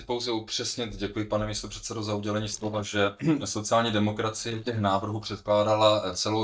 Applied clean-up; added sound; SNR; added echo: neural mask model DeepFilterNet 3.